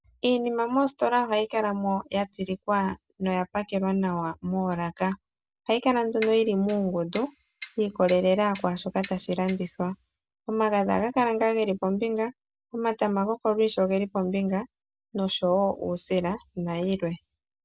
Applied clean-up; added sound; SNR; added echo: none; Clock; 14 dB; none.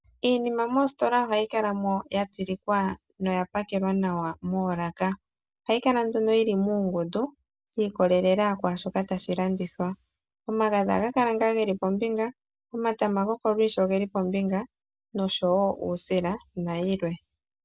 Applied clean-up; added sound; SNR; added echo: none; none; none; none.